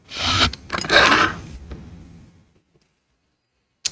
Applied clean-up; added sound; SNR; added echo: neural mask model RNNoise.